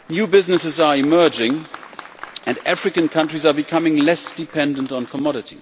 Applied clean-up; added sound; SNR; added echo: none; Applause; 19 dB; none.